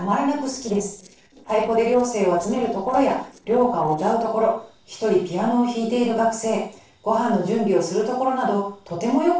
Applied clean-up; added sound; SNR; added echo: neural separator model SepFormer DNS4.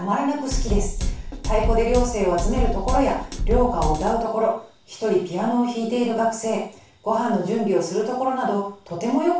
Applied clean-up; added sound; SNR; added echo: none; Drum kit; 1 dB; reverberation time 0.4 s.